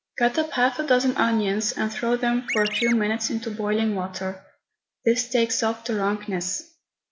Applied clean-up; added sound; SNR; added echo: none; Chirp, tweet; 2 dB; none.